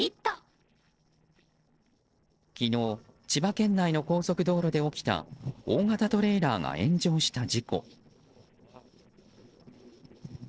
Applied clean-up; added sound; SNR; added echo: neural separator model SepFormer DNS4.